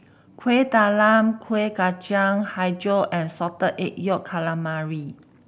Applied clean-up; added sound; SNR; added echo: none; none; none; none.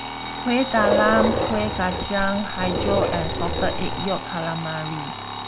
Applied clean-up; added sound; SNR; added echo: none; Alarm + Dog; 1 dB; none.